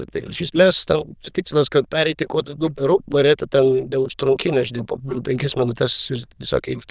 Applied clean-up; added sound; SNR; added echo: neural diffusion model UNIVERSE++.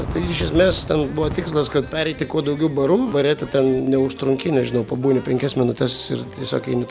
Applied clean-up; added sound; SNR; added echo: none; Fireworks; 15 dB; none.